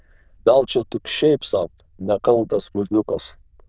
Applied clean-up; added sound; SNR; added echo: neural diffusion model UNIVERSE++.